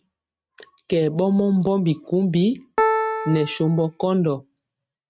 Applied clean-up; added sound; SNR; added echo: neural mask model RNNoise.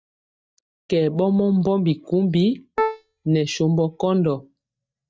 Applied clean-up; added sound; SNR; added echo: neural mask model DeepFilterNet 3.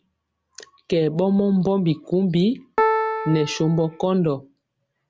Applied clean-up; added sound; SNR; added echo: none; Piano; 4 dB; none.